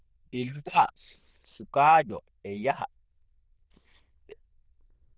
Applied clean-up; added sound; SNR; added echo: neural diffusion model UNIVERSE++.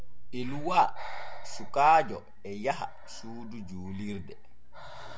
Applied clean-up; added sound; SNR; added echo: none; Breathing; 3 dB; none.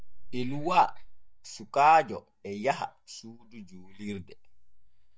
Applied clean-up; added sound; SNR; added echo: neural mask model DeepFilterNet 3.